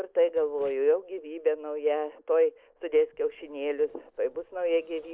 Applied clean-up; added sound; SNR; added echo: neural separator model SepFormer DNS4.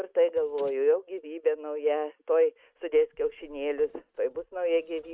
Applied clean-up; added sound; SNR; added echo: neural mask model RNNoise.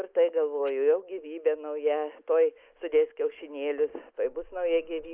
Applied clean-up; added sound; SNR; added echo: neural mask model Resemble Enhance denoiser.